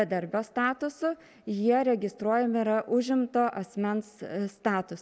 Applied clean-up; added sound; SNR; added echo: none; none; none; none.